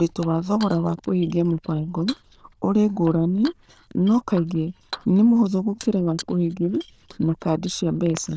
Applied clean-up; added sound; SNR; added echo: neural diffusion model UNIVERSE++.